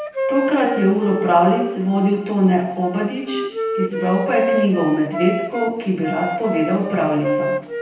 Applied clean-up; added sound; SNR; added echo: none; Wind instrument, woodwind instrument; 6 dB; reverberation time 0.9 s.